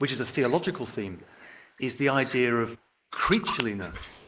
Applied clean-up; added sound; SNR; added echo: neural mask model Resemble Enhance denoiser.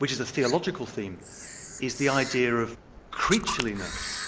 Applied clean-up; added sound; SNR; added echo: none; Camera; 10 dB; none.